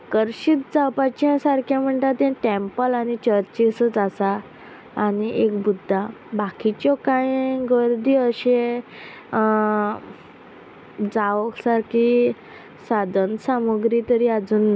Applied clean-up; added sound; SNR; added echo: none; none; none; none.